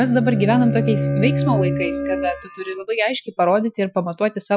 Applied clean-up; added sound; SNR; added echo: classical method Wiener filter.